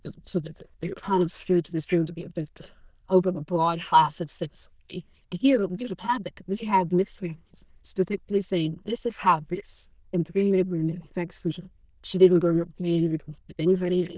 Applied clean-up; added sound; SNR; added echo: neural diffusion model UNIVERSE++.